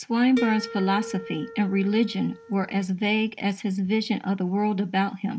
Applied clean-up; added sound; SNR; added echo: none; Harp; 13 dB; none.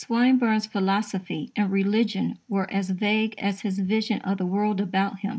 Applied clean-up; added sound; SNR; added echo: none; none; none; none.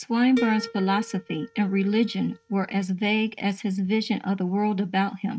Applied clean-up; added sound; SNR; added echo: neural mask model RNNoise.